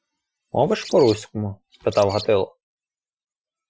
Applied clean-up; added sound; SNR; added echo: classical method Wiener filter.